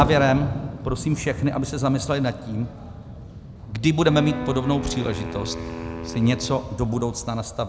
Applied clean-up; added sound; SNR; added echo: none; Explosion + Wind instrument, woodwind instrument; 8 dB; none.